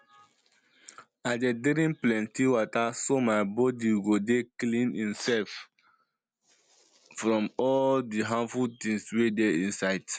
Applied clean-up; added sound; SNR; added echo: none; none; none; none.